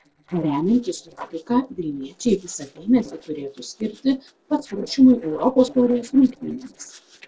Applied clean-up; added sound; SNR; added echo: neural separator model SepFormer DNS4.